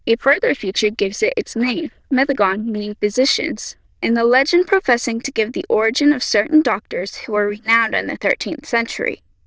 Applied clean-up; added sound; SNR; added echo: neural diffusion model UNIVERSE++.